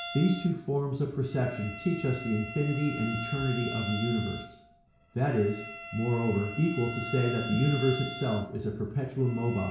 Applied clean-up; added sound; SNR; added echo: none; Bowed string instrument; 11 dB; reverberation time 0.6 s.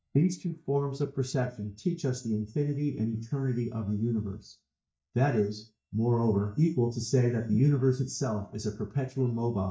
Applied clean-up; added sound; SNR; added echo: neural mask model DeepFilterNet 3.